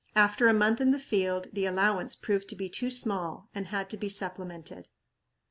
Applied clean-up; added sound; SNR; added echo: none; none; none; none.